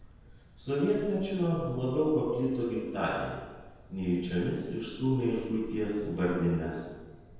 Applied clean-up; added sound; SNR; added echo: none; Cricket; 18 dB; reverberation time 1.2 s.